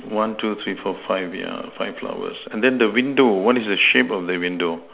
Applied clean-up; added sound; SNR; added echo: none; none; none; none.